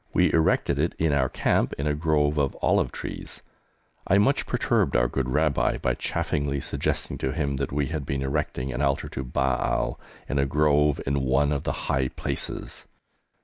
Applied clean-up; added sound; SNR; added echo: none; none; none; none.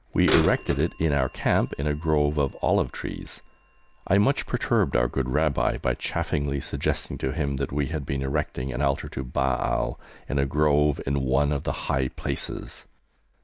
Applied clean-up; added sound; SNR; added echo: none; Bird vocalization, bird call, bird song / Telephone; 16 dB; none.